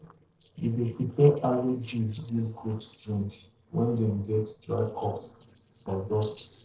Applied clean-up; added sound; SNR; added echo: neural separator model SepFormer DNS4.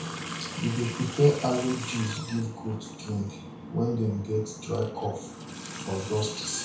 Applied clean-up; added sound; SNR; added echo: none; Water tap, faucet; 10 dB; reverberation time 0.6 s.